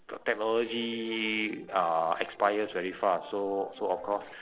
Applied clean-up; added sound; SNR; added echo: neural separator model SepFormer DNS4.